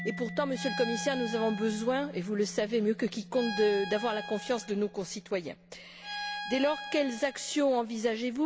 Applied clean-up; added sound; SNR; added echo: none; Bowed string instrument + Mallet percussion; 10 dB; none.